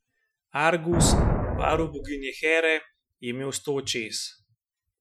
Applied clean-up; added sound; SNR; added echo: classical method Wiener filter.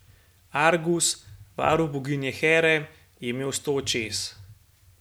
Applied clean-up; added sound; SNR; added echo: none; none; none; none.